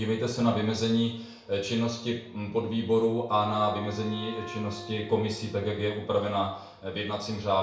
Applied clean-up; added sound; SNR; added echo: none; Wind instrument, woodwind instrument; 19 dB; reverberation time 0.6 s.